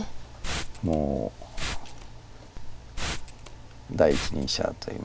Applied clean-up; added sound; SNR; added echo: none; Liquid; 3 dB; none.